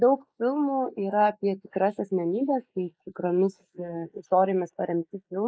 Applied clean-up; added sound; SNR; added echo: neural mask model Resemble Enhance denoiser.